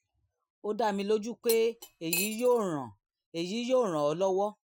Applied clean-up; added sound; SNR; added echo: classical method Wiener filter.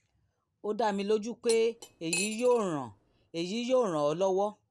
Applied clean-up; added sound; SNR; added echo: none; Cutlery, silverware; 9 dB; none.